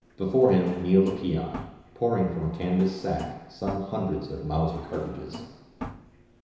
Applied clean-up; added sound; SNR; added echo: none; Drawer open or close; 15 dB; reverberation time 1.0 s.